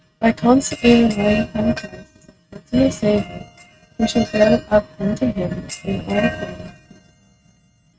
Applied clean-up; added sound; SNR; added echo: neural mask model RNNoise.